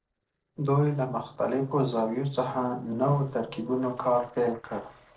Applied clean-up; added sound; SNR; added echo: neural separator model SepFormer DNS4.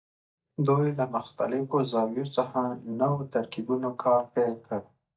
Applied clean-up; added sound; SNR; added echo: neural mask model DeepFilterNet 3.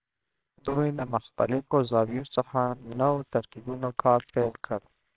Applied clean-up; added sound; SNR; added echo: neural separator model SepFormer WHAMR!.